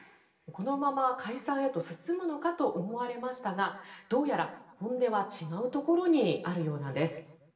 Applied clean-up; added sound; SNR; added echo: none; none; none; reverberation time 0.7 s.